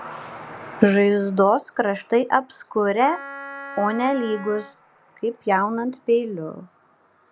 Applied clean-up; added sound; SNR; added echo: none; Wind instrument, woodwind instrument; 14 dB; none.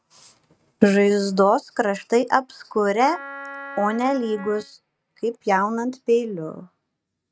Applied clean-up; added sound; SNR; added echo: neural mask model RNNoise.